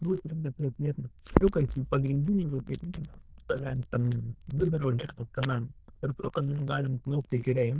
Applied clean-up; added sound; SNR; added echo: neural diffusion model UNIVERSE++.